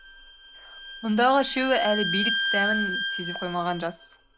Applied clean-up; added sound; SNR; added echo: none; Bowed string instrument; 3 dB; none.